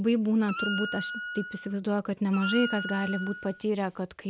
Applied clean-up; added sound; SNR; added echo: none; Wind instrument, woodwind instrument; 8 dB; none.